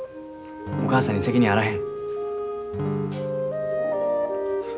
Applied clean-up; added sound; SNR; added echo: none; Acoustic guitar / Strum; 7 dB; none.